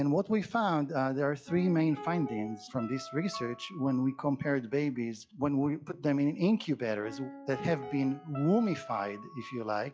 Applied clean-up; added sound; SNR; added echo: classical method log-MMSE.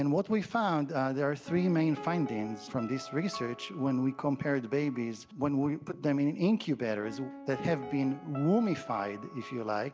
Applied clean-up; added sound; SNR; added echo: none; Piano; 15 dB; none.